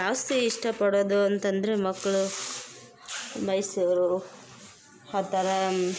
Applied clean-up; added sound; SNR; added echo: none; none; none; none.